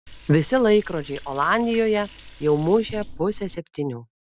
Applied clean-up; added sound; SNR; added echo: none; Liquid; 17 dB; none.